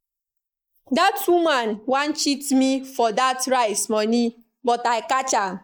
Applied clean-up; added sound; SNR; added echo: neural mask model Resemble Enhance denoiser.